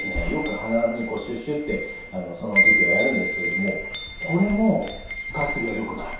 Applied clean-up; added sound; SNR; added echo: none; Wind chime; -1 dB; reverberation time 0.7 s.